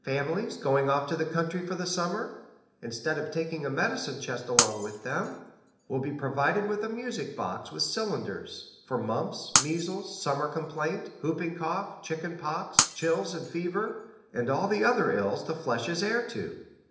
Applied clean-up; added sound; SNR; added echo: none; Shatter; 0 dB; reverberation time 0.8 s.